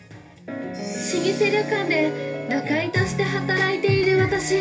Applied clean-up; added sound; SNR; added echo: none; Bowed string instrument; 15 dB; reverberation time 0.3 s.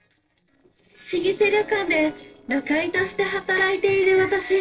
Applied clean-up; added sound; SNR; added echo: neural separator model SepFormer DNS4.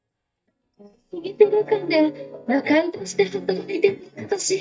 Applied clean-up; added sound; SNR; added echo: neural mask model DeepFilterNet 3.